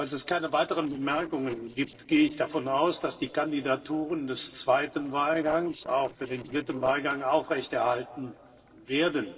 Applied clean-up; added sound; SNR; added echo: neural separator model SepFormer DNS4.